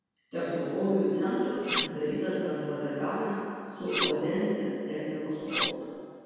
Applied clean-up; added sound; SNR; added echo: none; Cutlery, silverware; -5 dB; reverberation time 2.1 s.